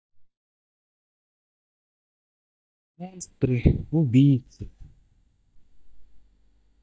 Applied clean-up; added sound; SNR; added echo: neural mask model DeepFilterNet 3.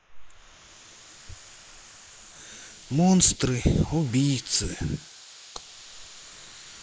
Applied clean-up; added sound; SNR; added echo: neural mask model Resemble Enhance denoiser.